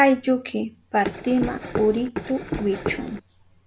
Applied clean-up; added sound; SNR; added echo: none; Run; 7 dB; none.